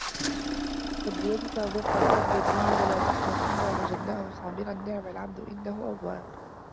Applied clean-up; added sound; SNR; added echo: none; Engine starting; -5 dB; none.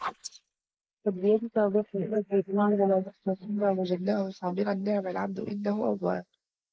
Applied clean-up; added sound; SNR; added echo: neural mask model Resemble Enhance denoiser.